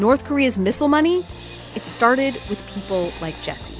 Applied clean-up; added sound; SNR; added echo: none; Hiss; 8 dB; none.